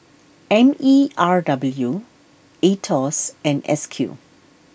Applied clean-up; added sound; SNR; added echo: none; none; none; none.